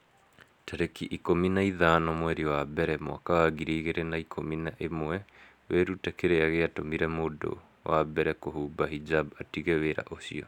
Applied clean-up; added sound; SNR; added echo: none; none; none; none.